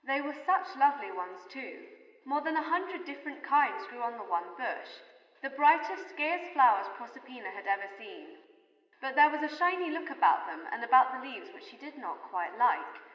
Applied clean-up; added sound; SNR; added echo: none; none; none; reverberation time 2.2 s.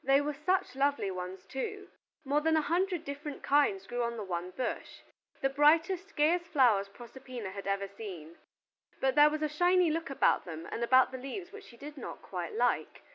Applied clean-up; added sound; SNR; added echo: none; none; none; none.